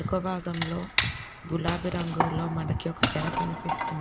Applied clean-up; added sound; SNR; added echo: none; Wood; -1 dB; none.